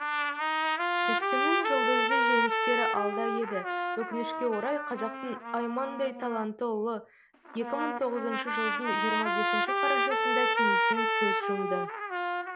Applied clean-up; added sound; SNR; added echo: none; Trumpet; -4 dB; none.